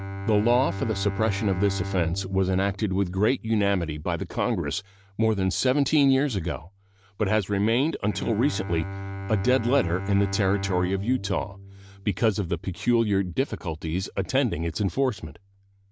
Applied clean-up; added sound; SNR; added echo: none; Bowed string instrument; 10 dB; none.